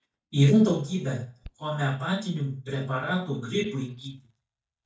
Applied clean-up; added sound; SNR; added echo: neural mask model DeepFilterNet 3.